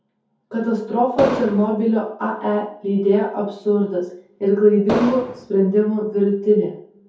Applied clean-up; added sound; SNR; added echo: none; Explosion; 5 dB; reverberation time 0.6 s.